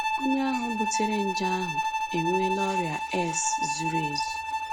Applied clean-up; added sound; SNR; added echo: none; Bowed string instrument; -1 dB; none.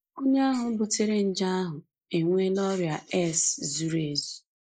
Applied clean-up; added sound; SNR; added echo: neural mask model Resemble Enhance denoiser.